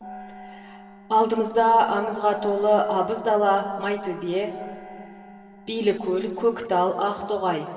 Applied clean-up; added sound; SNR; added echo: none; Gong; 20 dB; reverberation time 2.8 s.